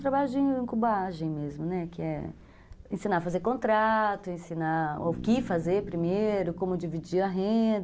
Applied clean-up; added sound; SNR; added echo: none; Bass guitar; 18 dB; none.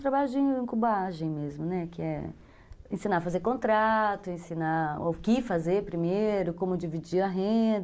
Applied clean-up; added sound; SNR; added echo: none; none; none; none.